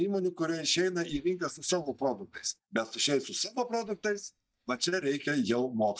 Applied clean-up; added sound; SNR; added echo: neural mask model DeepFilterNet 3.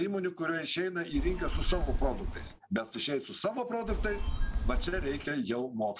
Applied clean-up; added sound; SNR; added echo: none; Telephone; -2 dB; none.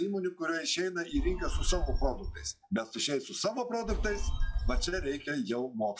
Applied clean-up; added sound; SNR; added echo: classical method log-MMSE.